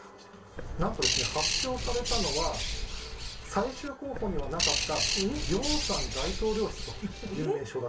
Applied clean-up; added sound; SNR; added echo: none; Bird; -1 dB; reverberation time 0.2 s.